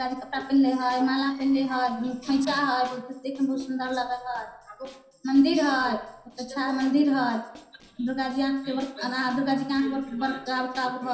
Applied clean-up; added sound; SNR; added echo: neural separator model SepFormer DNS4.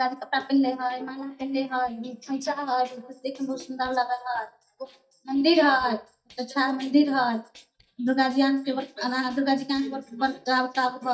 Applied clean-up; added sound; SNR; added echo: neural mask model DeepFilterNet 3.